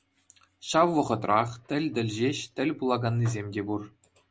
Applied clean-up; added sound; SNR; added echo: none; none; none; none.